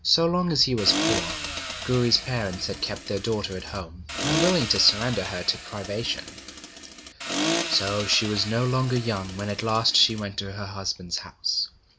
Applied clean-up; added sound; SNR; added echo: none; Accelerating, revving, vroom; 5 dB; none.